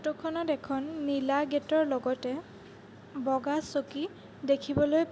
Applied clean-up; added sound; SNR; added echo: none; none; none; none.